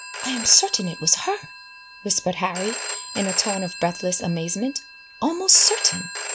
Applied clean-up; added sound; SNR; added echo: none; Telephone; 9 dB; none.